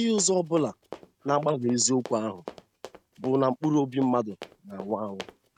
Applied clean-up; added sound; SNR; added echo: neural mask model RNNoise.